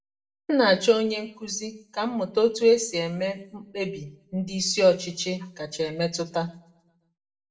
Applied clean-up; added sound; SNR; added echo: none; none; none; reverberation time 0.5 s.